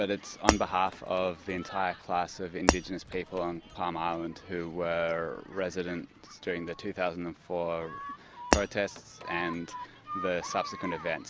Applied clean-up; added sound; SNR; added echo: none; Shatter; 0 dB; none.